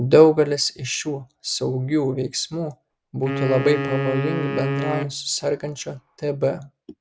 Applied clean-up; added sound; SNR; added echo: none; Wind instrument, woodwind instrument; 5 dB; none.